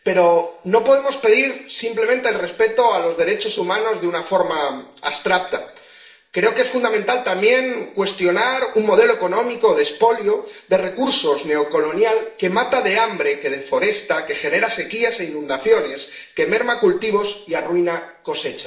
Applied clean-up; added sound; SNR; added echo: none; none; none; reverberation time 0.6 s.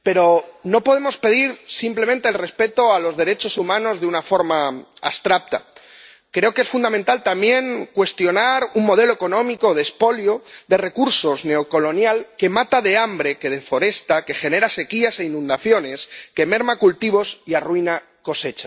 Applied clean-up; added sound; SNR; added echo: none; none; none; none.